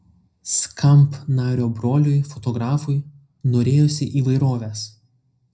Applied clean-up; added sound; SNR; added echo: none; none; none; reverberation time 0.4 s.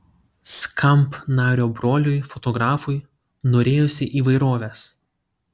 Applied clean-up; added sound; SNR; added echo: none; none; none; none.